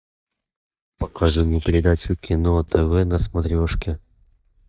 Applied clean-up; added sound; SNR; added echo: neural mask model DeepFilterNet 3.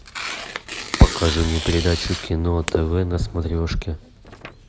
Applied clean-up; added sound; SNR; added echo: none; Tearing; 9 dB; none.